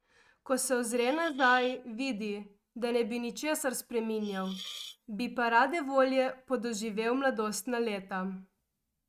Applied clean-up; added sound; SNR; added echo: neural mask model RNNoise.